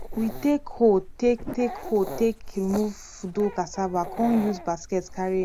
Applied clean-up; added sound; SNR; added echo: none; Dog; 12 dB; none.